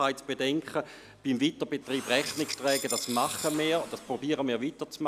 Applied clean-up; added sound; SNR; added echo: none; Tools; 9 dB; none.